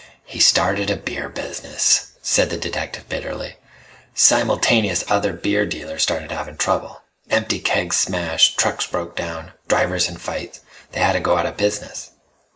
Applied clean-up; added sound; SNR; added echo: neural mask model Resemble Enhance denoiser.